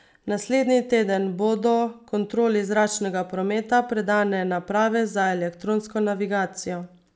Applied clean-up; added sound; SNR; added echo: none; none; none; none.